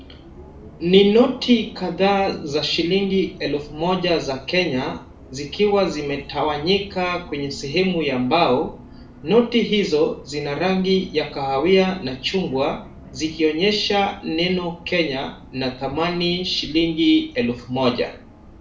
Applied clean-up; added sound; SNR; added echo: none; Bus; 20 dB; reverberation time 0.4 s.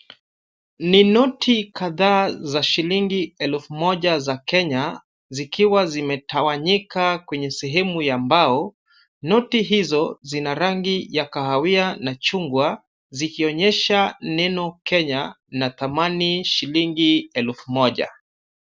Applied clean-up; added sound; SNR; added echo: none; none; none; none.